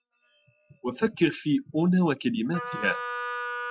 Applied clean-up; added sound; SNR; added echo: classical method Wiener filter.